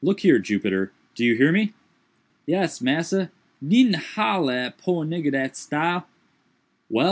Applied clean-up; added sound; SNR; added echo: none; none; none; none.